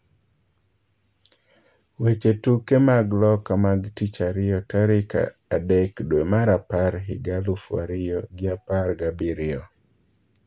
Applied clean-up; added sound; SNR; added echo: none; none; none; none.